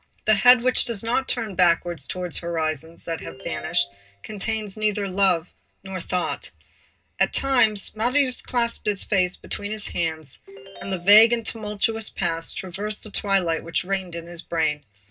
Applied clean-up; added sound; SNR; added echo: none; Ringtone; 17 dB; reverberation time 0.2 s.